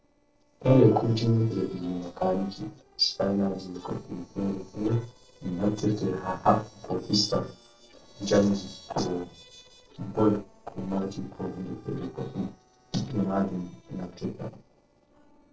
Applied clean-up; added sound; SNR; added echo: neural separator model SepFormer DNS4.